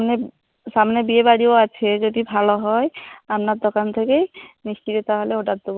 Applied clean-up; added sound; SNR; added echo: none; none; none; none.